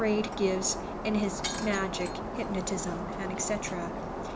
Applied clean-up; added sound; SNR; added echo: none; Shatter; 3 dB; none.